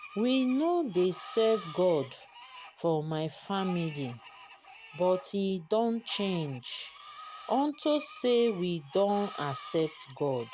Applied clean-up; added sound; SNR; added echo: none; Screech; 17 dB; none.